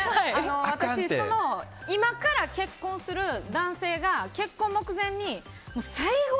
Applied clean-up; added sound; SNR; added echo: none; none; none; none.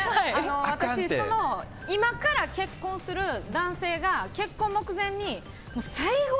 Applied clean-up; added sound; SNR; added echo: none; Subway, metro, underground; 16 dB; none.